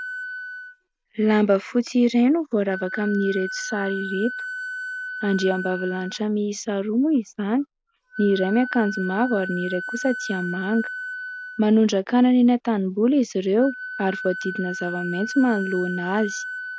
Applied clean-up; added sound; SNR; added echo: none; Wind instrument, woodwind instrument; 11 dB; none.